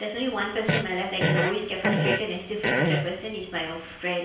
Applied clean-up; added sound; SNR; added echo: none; Fart; -2 dB; reverberation time 0.5 s.